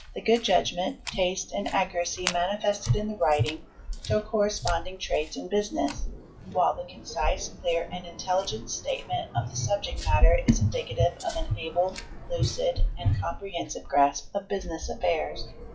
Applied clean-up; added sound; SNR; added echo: classical method WPE with log-MMSE.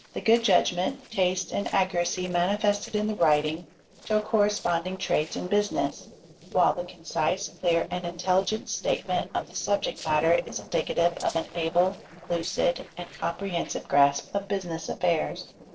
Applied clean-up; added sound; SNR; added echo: neural separator model SepFormer DNS4.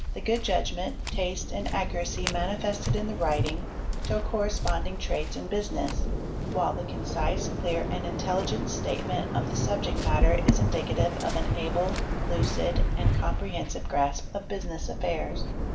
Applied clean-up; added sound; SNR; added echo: none; Waves, surf; -3 dB; reverberation time 0.5 s.